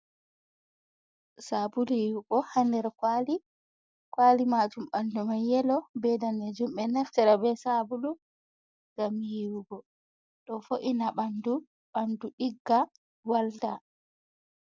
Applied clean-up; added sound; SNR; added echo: none; none; none; none.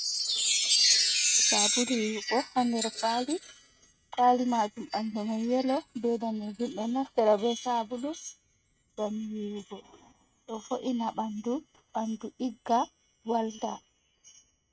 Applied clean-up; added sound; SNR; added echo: neural mask model RNNoise.